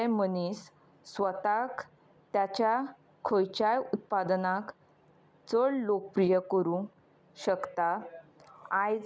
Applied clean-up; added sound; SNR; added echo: none; none; none; none.